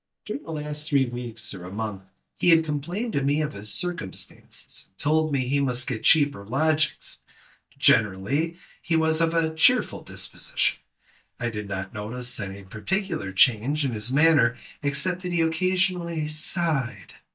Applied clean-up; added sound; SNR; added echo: neural mask model DeepFilterNet 3.